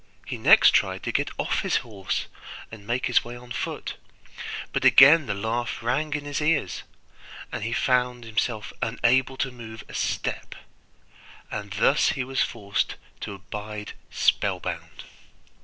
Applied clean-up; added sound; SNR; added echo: none; none; none; none.